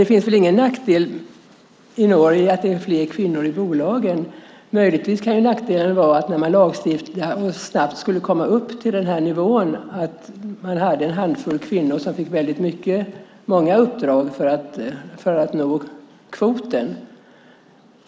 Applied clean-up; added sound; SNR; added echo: none; none; none; none.